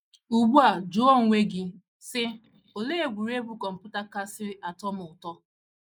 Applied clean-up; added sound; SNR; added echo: neural mask model Resemble Enhance denoiser.